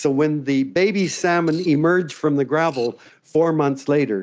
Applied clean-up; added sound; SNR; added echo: neural mask model Resemble Enhance denoiser.